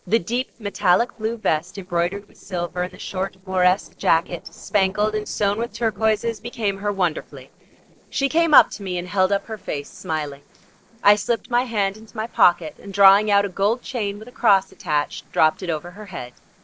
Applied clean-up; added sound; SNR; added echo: neural separator model SepFormer DNS4.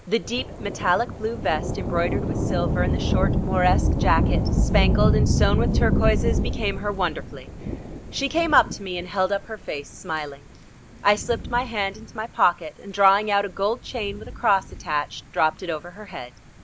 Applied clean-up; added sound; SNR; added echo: none; Thunder / Rain; 0 dB; none.